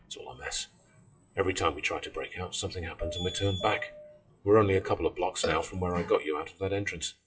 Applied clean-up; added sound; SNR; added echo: classical method WPE with log-MMSE.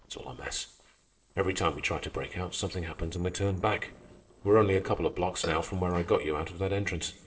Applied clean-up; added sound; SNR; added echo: neural separator model SepFormer DNS4.